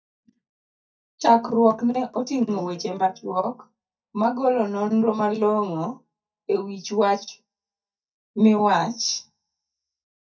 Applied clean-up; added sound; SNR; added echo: neural mask model DeepFilterNet 3.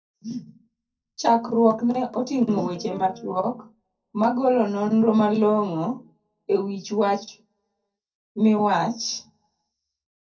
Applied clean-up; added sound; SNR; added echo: neural separator model SepFormer DNS4.